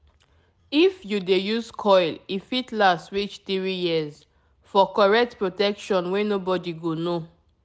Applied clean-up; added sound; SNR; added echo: none; none; none; none.